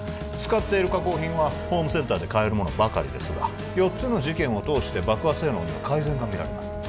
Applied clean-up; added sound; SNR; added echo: none; Brass instrument; 12 dB; none.